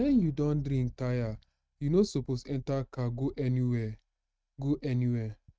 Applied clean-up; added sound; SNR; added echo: neural mask model RNNoise.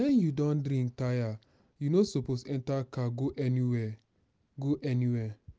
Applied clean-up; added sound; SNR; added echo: none; none; none; none.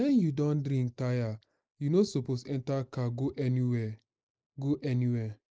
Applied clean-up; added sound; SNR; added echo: neural mask model Resemble Enhance denoiser.